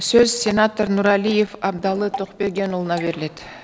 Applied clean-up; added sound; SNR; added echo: none; Drip / Water; 20 dB; none.